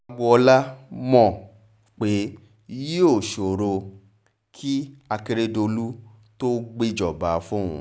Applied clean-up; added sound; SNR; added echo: none; none; none; none.